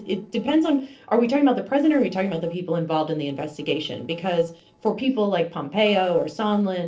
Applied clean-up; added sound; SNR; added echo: neural separator model SepFormer DNS4.